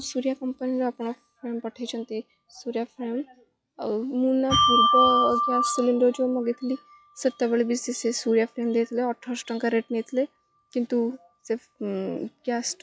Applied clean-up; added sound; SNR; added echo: classical method log-MMSE.